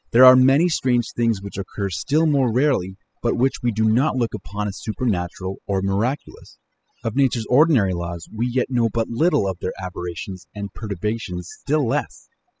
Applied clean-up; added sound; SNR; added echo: classical method spectral subtraction.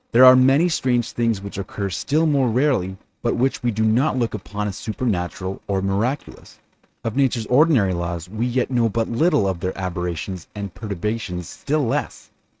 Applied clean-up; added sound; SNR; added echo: neural mask model RNNoise.